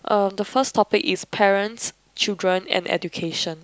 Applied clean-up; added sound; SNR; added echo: none; none; none; none.